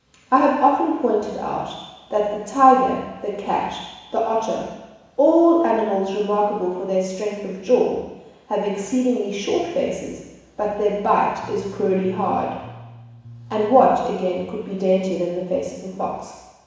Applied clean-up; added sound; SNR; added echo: none; Bass guitar; 20 dB; reverberation time 1.1 s.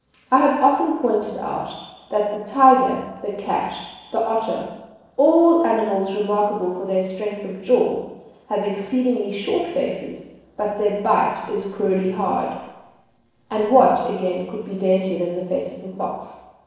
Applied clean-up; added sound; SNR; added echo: neural separator model SepFormer DNS4.